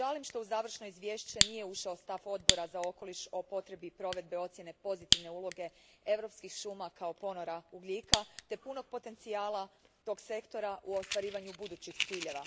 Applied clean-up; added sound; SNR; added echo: none; Fire; 0 dB; none.